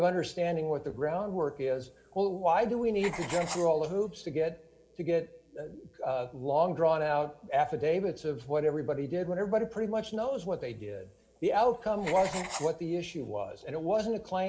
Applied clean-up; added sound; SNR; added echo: none; Writing; 15 dB; reverberation time 0.8 s.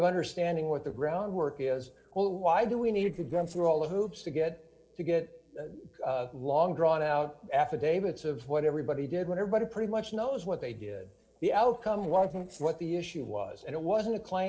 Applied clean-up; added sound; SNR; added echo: neural separator model SepFormer DNS4.